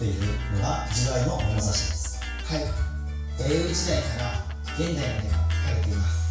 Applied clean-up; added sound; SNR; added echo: none; Electric guitar; 15 dB; reverberation time 0.6 s.